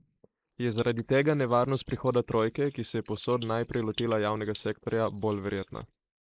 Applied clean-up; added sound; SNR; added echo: neural mask model Resemble Enhance denoiser.